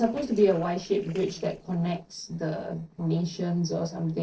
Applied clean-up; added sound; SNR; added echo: neural separator model SepFormer DNS4.